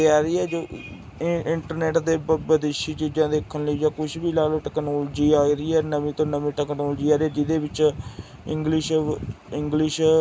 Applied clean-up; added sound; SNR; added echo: none; none; none; none.